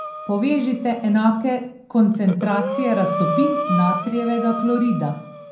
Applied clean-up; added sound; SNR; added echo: none; Breathing; 7 dB; reverberation time 0.6 s.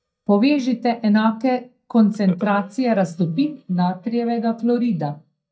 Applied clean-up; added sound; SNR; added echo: neural mask model DeepFilterNet 3.